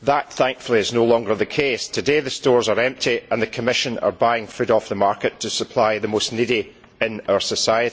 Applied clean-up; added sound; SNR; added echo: none; none; none; none.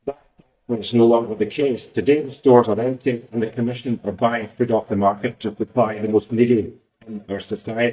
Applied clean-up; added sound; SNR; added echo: neural mask model DeepFilterNet 3.